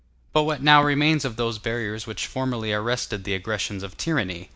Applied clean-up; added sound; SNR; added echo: none; none; none; none.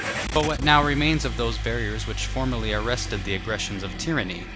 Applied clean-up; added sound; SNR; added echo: none; Engine starting / Car; 4 dB; none.